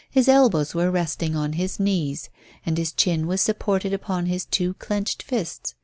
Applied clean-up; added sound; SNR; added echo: none; none; none; none.